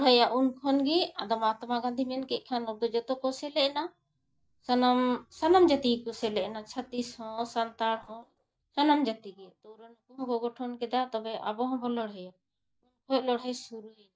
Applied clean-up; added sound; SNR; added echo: neural mask model DeepFilterNet 3.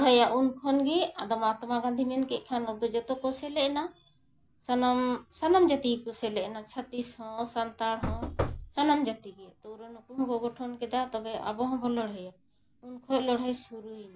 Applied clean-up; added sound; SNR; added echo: none; Knock / Wood; 4 dB; none.